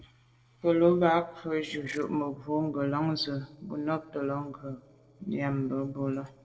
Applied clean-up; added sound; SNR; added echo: neural separator model SepFormer DNS4.